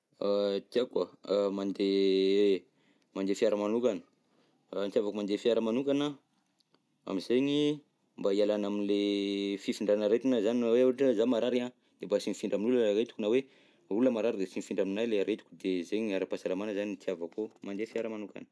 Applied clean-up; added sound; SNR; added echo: none; none; none; none.